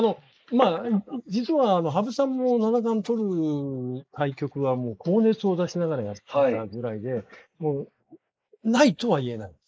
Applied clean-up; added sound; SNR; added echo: neural mask model Resemble Enhance denoiser.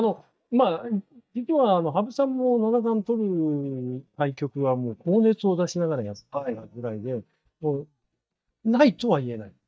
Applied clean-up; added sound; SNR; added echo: neural mask model DeepFilterNet 3.